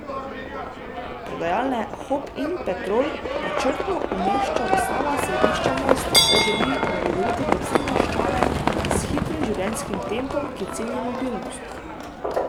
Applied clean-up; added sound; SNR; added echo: none; Livestock, farm animals, working animals; -4 dB; none.